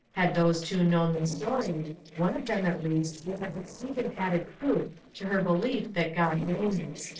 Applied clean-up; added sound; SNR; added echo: neural separator model SepFormer DNS4.